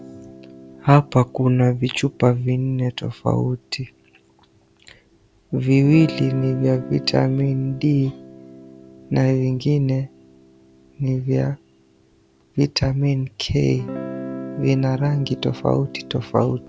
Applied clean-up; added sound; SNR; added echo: none; Guitar; 16 dB; none.